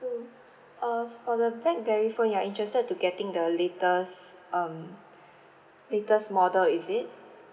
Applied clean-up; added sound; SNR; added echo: none; none; none; none.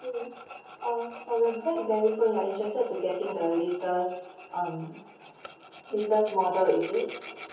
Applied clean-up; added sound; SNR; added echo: none; Tools; 18 dB; reverberation time 0.6 s.